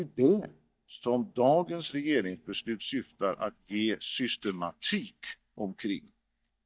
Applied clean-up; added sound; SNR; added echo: neural mask model DeepFilterNet 3.